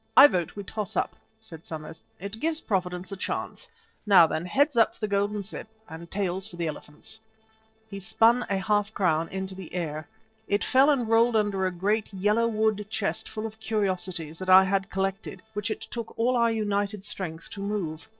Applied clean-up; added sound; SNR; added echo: neural separator model SepFormer DNS4.